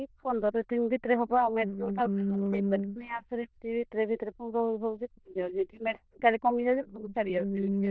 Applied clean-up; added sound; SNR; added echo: neural diffusion model UNIVERSE++.